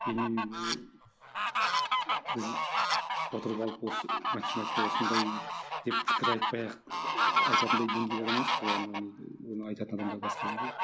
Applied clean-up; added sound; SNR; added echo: none; Fowl; -5 dB; none.